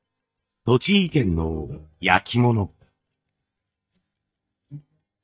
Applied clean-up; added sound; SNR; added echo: neural mask model DeepFilterNet 3.